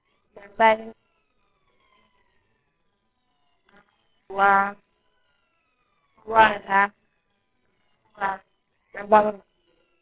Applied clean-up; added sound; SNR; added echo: neural separator model SepFormer WHAMR!.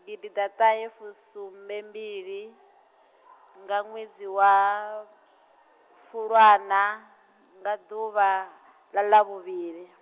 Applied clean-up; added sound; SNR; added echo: none; none; none; none.